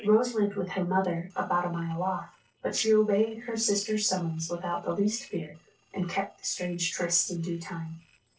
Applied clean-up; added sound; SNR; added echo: neural separator model SepFormer DNS4.